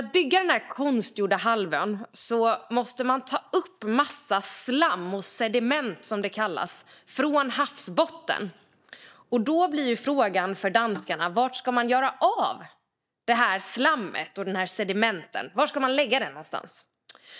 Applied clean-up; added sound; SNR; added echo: neural mask model DeepFilterNet 3.